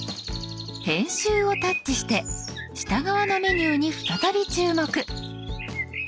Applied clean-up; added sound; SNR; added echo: none; Bird; 8 dB; none.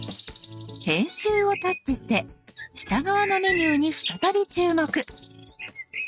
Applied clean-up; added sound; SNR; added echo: neural mask model RNNoise.